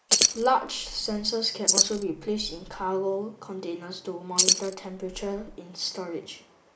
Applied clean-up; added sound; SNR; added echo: neural mask model Resemble Enhance denoiser.